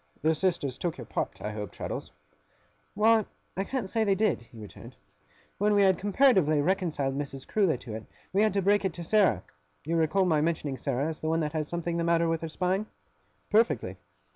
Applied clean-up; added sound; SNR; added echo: none; none; none; none.